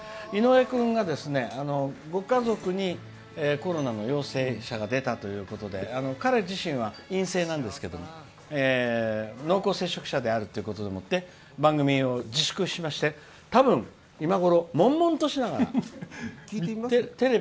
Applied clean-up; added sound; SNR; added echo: none; none; none; none.